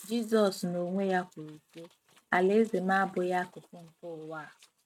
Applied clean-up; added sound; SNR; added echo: neural mask model RNNoise.